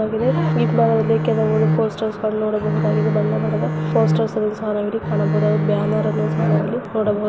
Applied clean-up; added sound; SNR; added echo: none; Bowed string instrument; 1 dB; none.